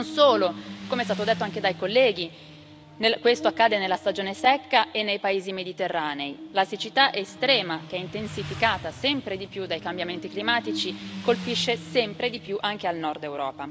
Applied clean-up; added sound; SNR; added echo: none; Motorcycle + Buzz; 13 dB; none.